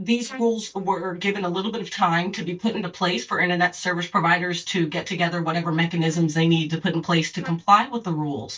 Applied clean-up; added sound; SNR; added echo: neural mask model DeepFilterNet 3.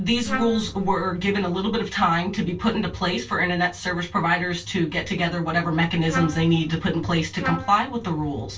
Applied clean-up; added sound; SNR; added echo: none; Trumpet; 10 dB; reverberation time 0.2 s.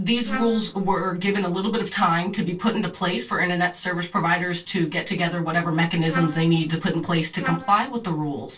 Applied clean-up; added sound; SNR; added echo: neural separator model SepFormer DNS4.